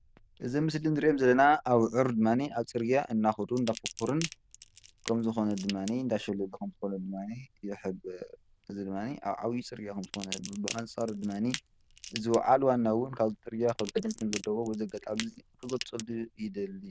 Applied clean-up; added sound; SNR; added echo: neural diffusion model UNIVERSE++.